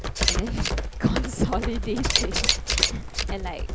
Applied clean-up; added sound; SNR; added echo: none; Computer keyboard + Camera; -5 dB; none.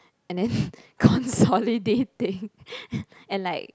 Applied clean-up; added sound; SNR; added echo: none; none; none; none.